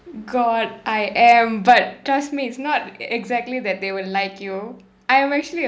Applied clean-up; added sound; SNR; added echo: none; none; none; none.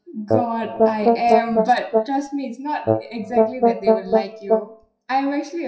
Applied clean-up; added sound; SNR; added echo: classical method WPE with log-MMSE.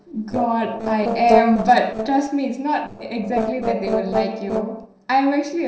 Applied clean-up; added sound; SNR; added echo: neural separator model SepFormer DNS4.